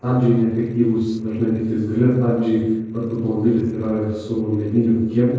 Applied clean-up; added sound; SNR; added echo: neural separator model SepFormer DNS4.